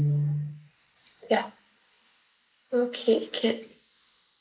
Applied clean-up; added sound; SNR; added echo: neural mask model Resemble Enhance denoiser.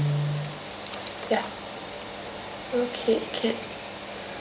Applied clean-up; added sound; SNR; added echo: none; Guitar; 4 dB; none.